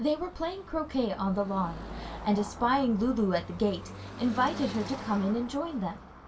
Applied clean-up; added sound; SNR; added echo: none; Car passing by / Traffic noise, roadway noise; 12 dB; reverberation time 0.2 s.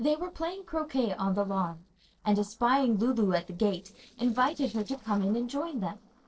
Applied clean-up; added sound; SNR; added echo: neural separator model SepFormer DNS4.